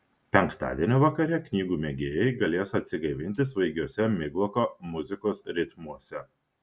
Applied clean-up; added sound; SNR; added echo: none; none; none; none.